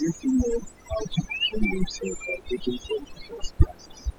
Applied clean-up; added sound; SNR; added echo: classical method spectral subtraction.